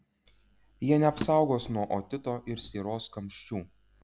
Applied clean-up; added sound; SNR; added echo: none; Drawer open or close; 16 dB; none.